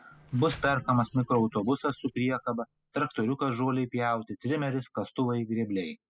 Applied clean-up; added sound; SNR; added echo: classical method spectral subtraction.